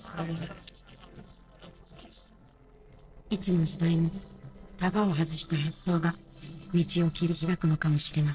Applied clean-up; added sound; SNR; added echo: neural separator model SepFormer DNS4.